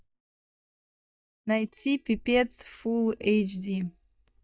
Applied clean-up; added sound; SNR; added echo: neural mask model DeepFilterNet 3.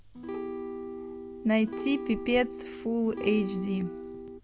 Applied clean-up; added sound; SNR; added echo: none; Acoustic guitar / Strum; 7 dB; none.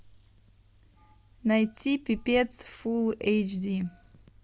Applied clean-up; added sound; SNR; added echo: none; none; none; none.